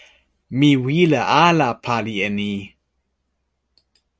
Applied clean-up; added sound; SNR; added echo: none; none; none; none.